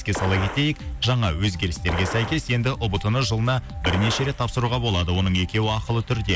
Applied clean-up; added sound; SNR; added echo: none; Gunshot, gunfire; 12 dB; none.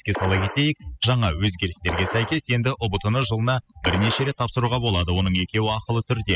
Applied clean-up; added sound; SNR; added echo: classical method spectral subtraction.